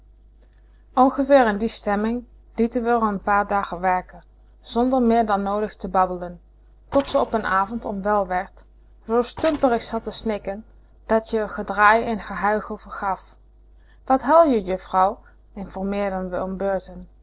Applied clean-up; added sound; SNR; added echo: neural separator model SepFormer DNS4.